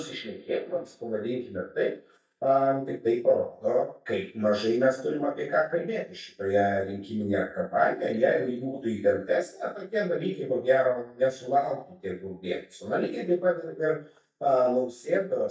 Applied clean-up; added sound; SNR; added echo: neural mask model DeepFilterNet 3.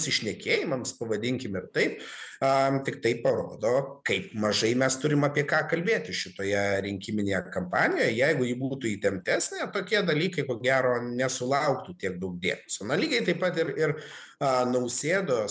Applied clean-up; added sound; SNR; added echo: none; none; none; none.